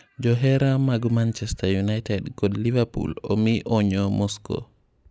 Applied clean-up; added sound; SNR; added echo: none; none; none; none.